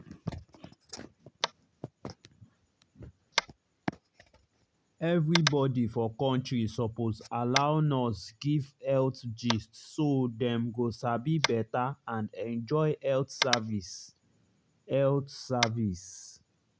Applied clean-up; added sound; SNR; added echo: none; Tap; 9 dB; none.